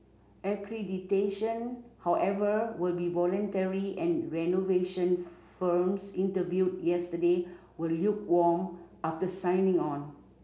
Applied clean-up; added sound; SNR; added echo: none; none; none; none.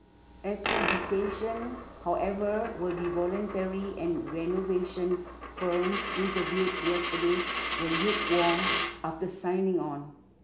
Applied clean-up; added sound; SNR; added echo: none; Coin (dropping); 4 dB; none.